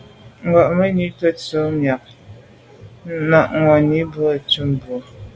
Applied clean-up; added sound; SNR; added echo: none; none; none; none.